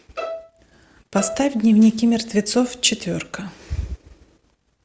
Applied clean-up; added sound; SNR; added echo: none; Bowed string instrument; 12 dB; none.